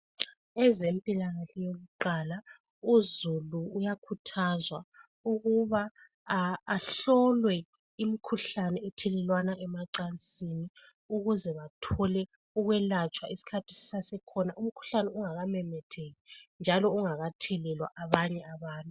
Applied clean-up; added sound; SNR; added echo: none; none; none; none.